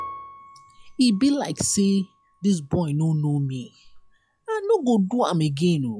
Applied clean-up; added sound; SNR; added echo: classical method log-MMSE.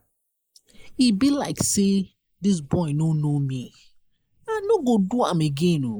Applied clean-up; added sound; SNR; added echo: neural mask model Resemble Enhance denoiser.